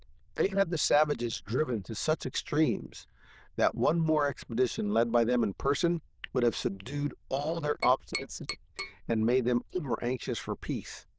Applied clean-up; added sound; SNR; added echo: neural diffusion model UNIVERSE++.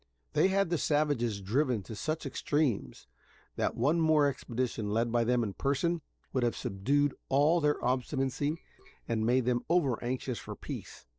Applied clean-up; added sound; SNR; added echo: neural separator model SepFormer DNS4.